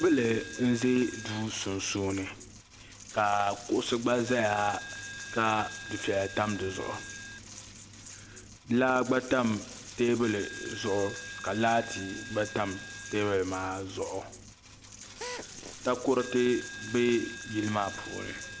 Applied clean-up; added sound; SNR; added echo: none; Drill + Coin (dropping); 12 dB; none.